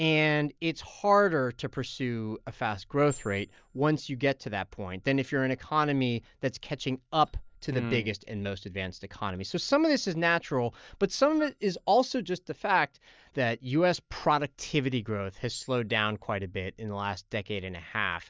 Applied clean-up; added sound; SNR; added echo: neural mask model DeepFilterNet 3.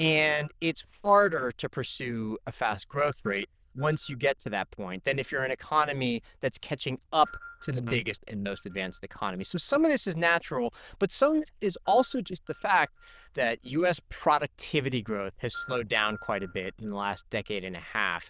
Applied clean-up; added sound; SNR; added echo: neural diffusion model UNIVERSE++.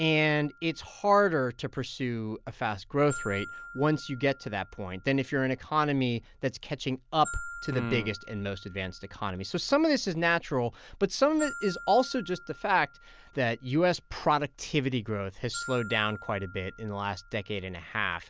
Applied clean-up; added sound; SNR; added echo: none; Glockenspiel; 18 dB; none.